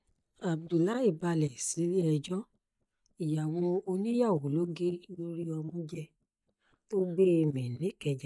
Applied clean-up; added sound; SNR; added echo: neural mask model DeepFilterNet 3.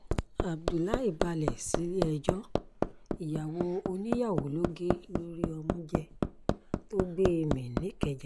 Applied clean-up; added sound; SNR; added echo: none; Hammer; 0 dB; none.